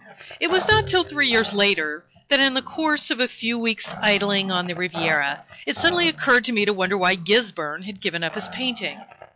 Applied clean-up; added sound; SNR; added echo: classical method log-MMSE.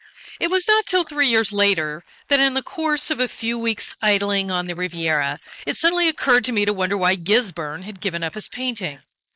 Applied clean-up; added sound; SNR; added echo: neural mask model Resemble Enhance denoiser.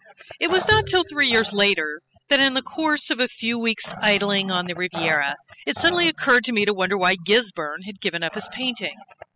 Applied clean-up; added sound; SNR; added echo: classical method spectral subtraction.